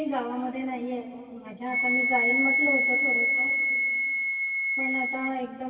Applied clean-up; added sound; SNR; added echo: none; Wind instrument, woodwind instrument; -5 dB; reverberation time 2.4 s.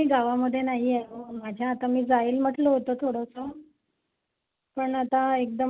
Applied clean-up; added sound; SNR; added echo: none; none; none; none.